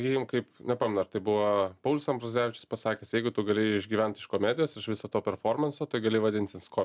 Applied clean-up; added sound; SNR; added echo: none; none; none; none.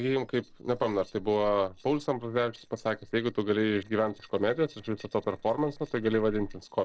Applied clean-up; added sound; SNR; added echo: neural separator model SepFormer DNS4.